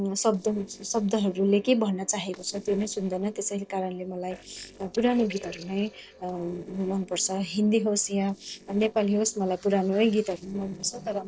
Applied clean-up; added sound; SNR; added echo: neural separator model SepFormer DNS4.